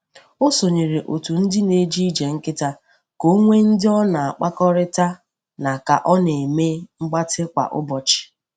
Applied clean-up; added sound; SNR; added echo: none; none; none; none.